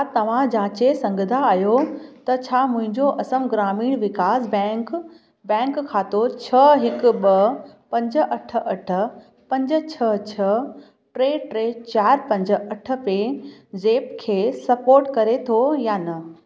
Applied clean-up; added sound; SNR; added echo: none; none; none; none.